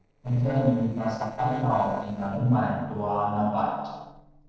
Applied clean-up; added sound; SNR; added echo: neural separator model SepFormer DNS4.